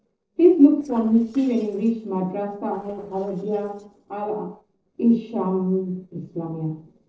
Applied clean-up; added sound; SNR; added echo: neural separator model SepFormer DNS4.